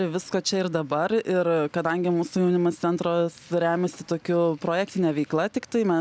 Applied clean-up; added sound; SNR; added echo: none; none; none; none.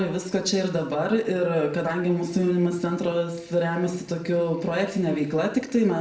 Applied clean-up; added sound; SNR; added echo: none; none; none; reverberation time 0.6 s.